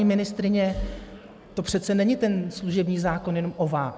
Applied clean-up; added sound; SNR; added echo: none; none; none; none.